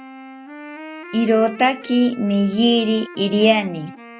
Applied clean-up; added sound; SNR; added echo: none; Wind instrument, woodwind instrument; 17 dB; none.